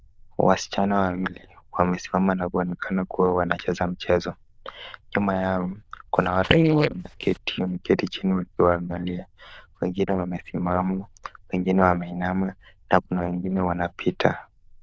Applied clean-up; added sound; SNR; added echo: neural diffusion model UNIVERSE++.